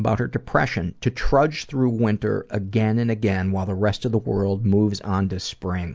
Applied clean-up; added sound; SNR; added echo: none; none; none; none.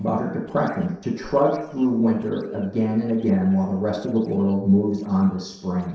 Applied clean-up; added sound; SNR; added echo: neural separator model SepFormer DNS4.